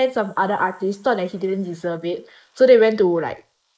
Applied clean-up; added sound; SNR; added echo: neural mask model Resemble Enhance denoiser.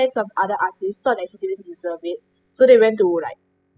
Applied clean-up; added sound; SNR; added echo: classical method spectral subtraction.